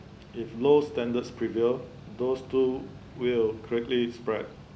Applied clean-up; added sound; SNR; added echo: none; Mechanical fan; 19 dB; none.